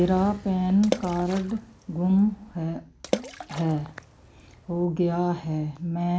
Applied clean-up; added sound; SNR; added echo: none; Water / Splash, splatter; 10 dB; none.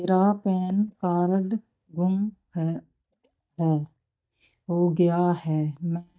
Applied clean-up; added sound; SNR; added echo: neural mask model DeepFilterNet 3.